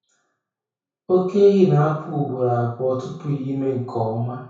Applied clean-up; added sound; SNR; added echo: none; none; none; reverberation time 0.6 s.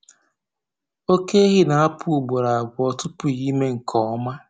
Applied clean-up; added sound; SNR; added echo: none; none; none; none.